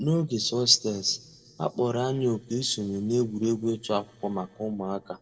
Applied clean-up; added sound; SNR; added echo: neural separator model SepFormer DNS4.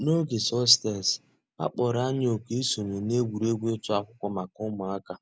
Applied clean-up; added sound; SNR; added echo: none; none; none; none.